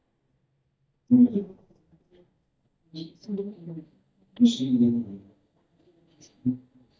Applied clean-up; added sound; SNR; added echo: neural mask model DeepFilterNet 3.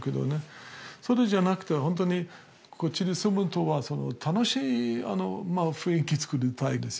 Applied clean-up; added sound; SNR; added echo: none; none; none; none.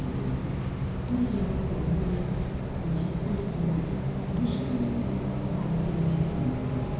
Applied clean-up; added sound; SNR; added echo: none; Bus; 0 dB; reverberation time 1.2 s.